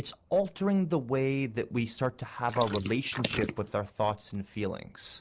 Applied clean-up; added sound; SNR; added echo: neural mask model Resemble Enhance denoiser.